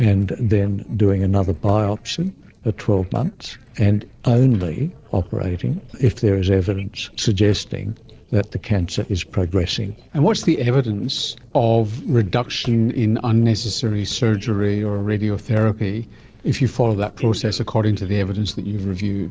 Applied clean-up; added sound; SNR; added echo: neural separator model SepFormer DNS4.